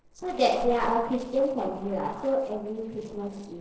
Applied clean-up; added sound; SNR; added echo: neural separator model SepFormer DNS4.